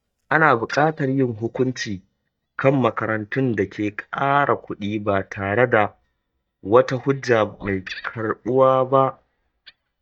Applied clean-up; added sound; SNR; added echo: neural mask model DeepFilterNet 3.